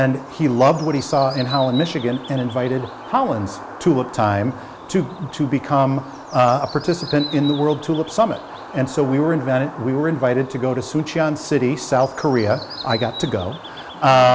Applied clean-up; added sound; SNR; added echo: none; Bird; 15 dB; none.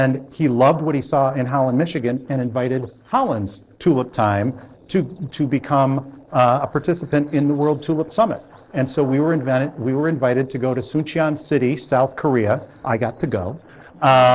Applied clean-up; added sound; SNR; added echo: neural separator model SepFormer DNS4.